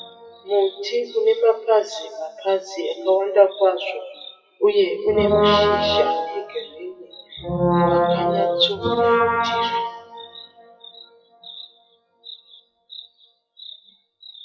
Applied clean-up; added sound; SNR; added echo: classical method WPE with log-MMSE.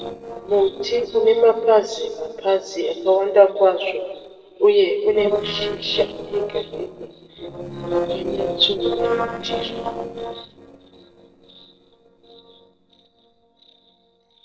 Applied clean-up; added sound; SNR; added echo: neural separator model SepFormer DNS4.